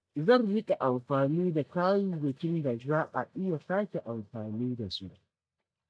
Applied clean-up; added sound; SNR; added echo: neural mask model DeepFilterNet 3.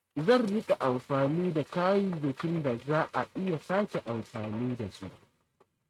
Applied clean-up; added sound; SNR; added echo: neural mask model RNNoise.